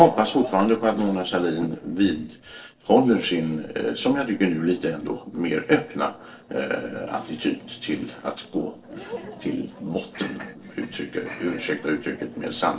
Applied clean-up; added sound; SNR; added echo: neural separator model SepFormer DNS4.